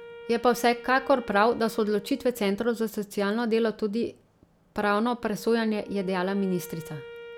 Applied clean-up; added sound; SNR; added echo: none; Wind instrument, woodwind instrument; 19 dB; none.